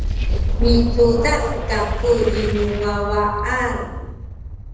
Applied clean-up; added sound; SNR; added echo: neural separator model SepFormer DNS4.